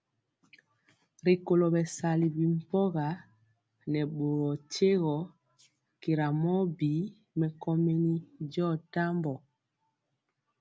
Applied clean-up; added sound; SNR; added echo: none; none; none; none.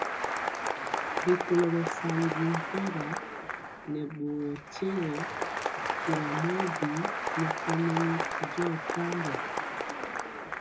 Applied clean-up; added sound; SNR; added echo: none; Applause; 1 dB; reverberation time 0.2 s.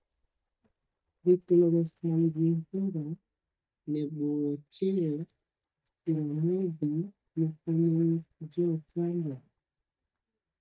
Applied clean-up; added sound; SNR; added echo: neural mask model DeepFilterNet 3.